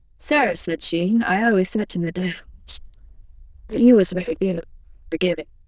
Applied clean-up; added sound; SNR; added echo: neural diffusion model UNIVERSE++.